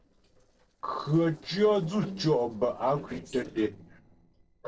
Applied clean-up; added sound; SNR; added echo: neural separator model SepFormer DNS4.